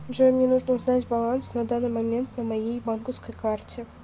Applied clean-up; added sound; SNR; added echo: none; none; none; none.